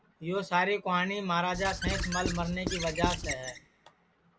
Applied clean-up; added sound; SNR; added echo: none; Squeak / Writing; 3 dB; none.